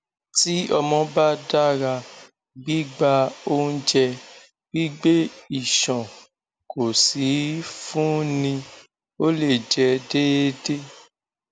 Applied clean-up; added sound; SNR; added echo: none; none; none; none.